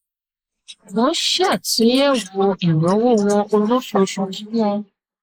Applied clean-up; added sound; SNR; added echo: neural mask model Resemble Enhance denoiser.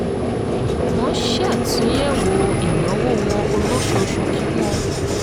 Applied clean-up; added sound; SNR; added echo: none; Vehicle; -5 dB; none.